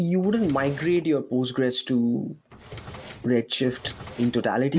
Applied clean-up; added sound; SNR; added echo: none; Drawer open or close; 17 dB; none.